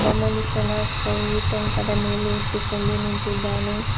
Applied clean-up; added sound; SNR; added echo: none; Fire; -3 dB; none.